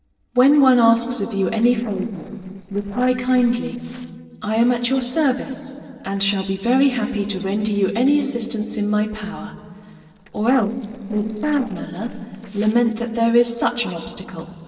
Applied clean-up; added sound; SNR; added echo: neural separator model SepFormer DNS4.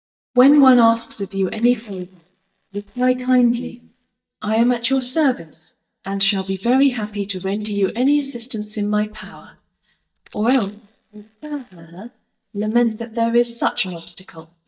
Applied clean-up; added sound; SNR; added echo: neural mask model DeepFilterNet 3.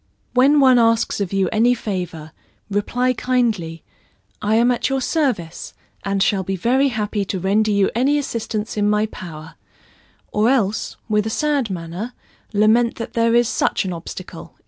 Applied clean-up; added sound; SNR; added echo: none; none; none; none.